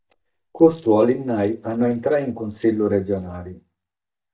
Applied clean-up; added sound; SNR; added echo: neural mask model DeepFilterNet 3.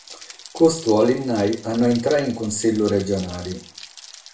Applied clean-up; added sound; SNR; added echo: none; Rain; 19 dB; reverberation time 0.4 s.